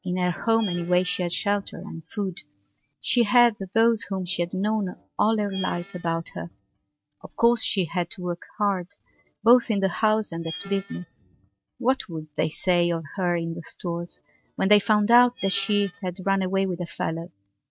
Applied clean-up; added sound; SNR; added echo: neural mask model RNNoise.